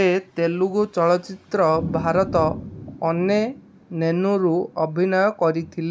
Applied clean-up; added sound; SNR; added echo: none; none; none; none.